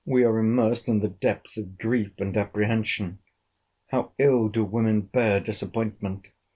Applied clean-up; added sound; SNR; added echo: none; none; none; none.